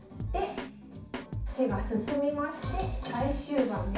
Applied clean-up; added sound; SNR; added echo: none; Drum kit; 5 dB; reverberation time 0.6 s.